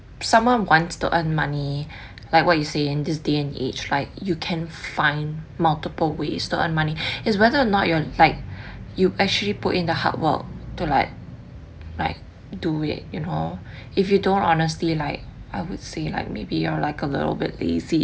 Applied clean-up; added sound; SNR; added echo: none; none; none; none.